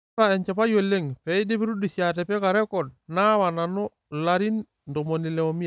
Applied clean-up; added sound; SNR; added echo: none; none; none; none.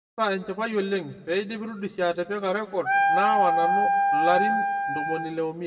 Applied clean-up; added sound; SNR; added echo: none; Wind instrument, woodwind instrument; -4 dB; reverberation time 1.4 s.